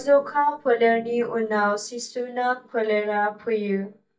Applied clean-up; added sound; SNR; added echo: neural mask model DeepFilterNet 3.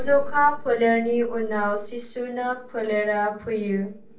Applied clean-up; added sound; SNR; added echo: neural separator model SepFormer DNS4.